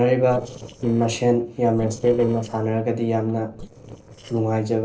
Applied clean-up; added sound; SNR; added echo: neural separator model SepFormer DNS4.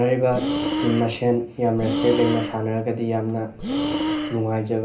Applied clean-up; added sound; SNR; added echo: none; Breathing; 4 dB; reverberation time 0.3 s.